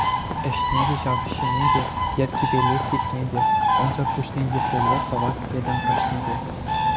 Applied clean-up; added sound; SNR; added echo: none; Bird; -4 dB; none.